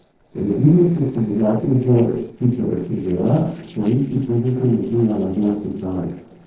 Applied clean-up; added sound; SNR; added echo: neural separator model SepFormer DNS4.